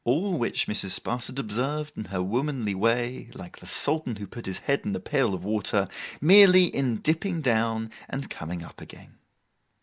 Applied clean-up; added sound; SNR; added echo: none; none; none; none.